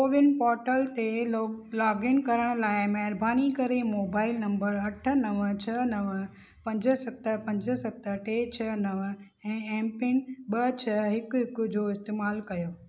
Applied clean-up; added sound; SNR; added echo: none; none; none; none.